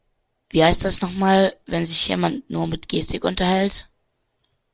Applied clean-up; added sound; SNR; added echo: none; none; none; none.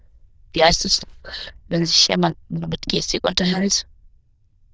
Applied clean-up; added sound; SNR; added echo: neural diffusion model UNIVERSE++.